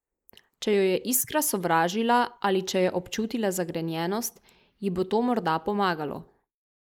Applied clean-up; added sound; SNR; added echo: neural mask model Resemble Enhance denoiser.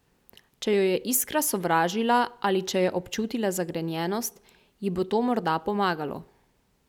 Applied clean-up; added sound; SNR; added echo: none; none; none; none.